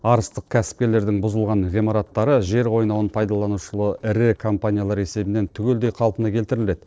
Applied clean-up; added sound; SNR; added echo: neural separator model SepFormer DNS4.